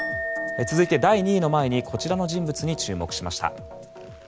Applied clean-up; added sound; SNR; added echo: none; Chink, clink; 11 dB; none.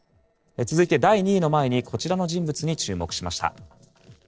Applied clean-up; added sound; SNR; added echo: neural separator model SepFormer DNS4.